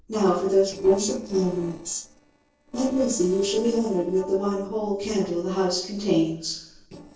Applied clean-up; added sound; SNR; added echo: neural separator model SepFormer DNS4.